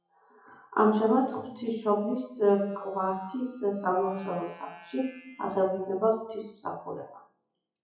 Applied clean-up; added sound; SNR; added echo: classical method WPE with log-MMSE.